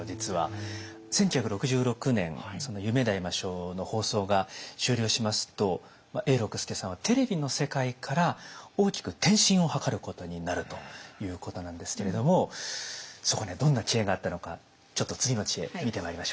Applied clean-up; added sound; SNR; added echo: none; none; none; none.